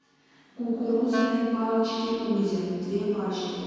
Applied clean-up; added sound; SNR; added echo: none; Wind instrument, woodwind instrument; 10 dB; reverberation time 2.1 s.